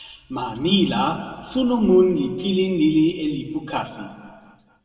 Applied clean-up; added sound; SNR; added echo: none; none; none; reverberation time 1.7 s.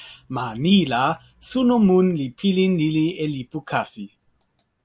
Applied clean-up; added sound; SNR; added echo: none; none; none; none.